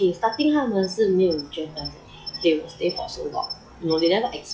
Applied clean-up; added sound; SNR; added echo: classical method log-MMSE.